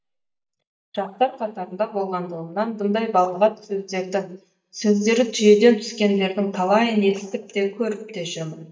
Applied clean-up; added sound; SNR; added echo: neural mask model DeepFilterNet 3.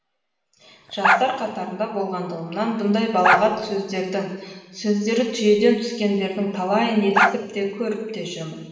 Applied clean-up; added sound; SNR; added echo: none; Bark; 0 dB; reverberation time 1.2 s.